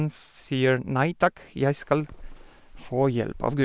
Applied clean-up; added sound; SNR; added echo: none; none; none; none.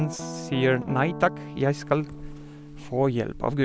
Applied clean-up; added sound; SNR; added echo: none; Guitar; 11 dB; none.